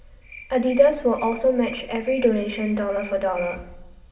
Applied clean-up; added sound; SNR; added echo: none; Cricket; 19 dB; reverberation time 0.7 s.